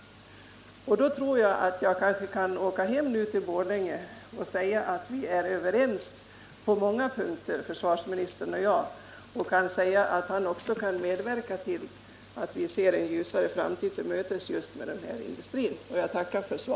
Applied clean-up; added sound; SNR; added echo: none; none; none; none.